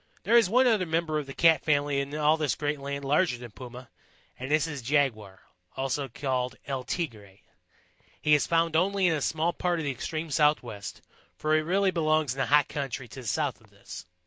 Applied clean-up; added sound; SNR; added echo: none; none; none; none.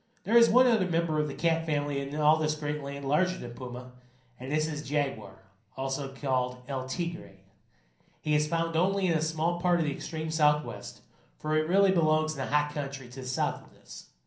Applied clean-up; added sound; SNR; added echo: none; none; none; reverberation time 0.6 s.